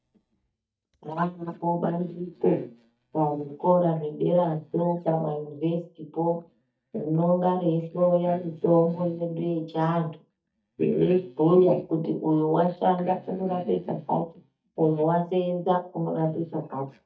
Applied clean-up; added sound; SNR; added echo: neural mask model DeepFilterNet 3.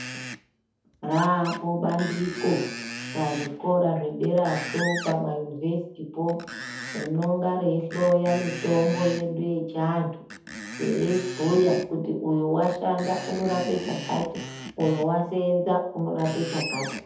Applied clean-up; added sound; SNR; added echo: none; Screech; 12 dB; reverberation time 0.6 s.